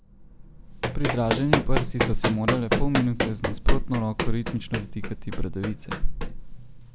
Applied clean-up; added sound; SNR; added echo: none; Run; 4 dB; none.